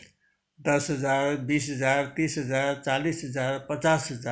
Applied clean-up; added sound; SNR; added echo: none; none; none; none.